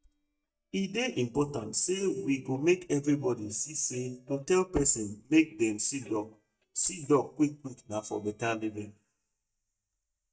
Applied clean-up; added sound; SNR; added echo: neural mask model DeepFilterNet 3.